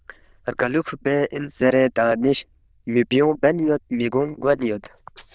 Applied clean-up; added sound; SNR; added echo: neural diffusion model UNIVERSE++.